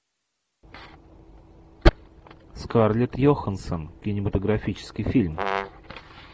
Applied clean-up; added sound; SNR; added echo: none; Brass instrument; 5 dB; none.